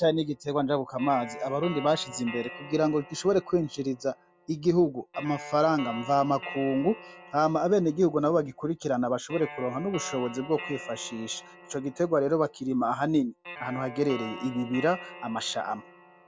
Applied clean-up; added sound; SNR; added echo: none; Guitar; 16 dB; none.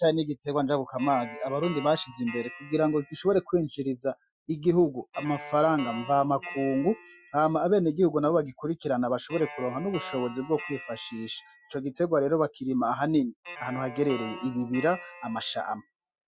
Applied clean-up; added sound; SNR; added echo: classical method Wiener filter.